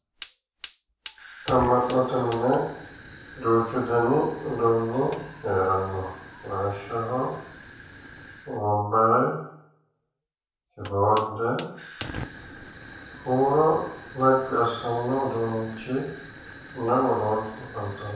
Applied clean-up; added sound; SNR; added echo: none; Fire; 10 dB; reverberation time 0.7 s.